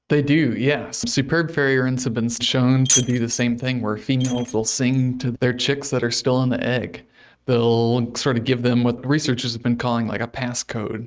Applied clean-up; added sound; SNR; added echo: neural mask model RNNoise.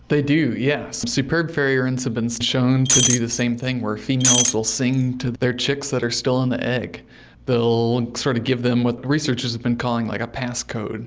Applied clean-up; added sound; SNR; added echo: none; Shatter; 0 dB; none.